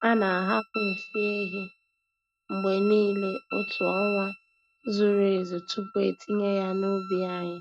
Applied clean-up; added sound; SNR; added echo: neural mask model RNNoise.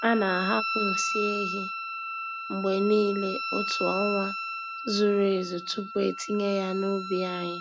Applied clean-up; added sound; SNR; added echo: none; Wind instrument, woodwind instrument; 5 dB; none.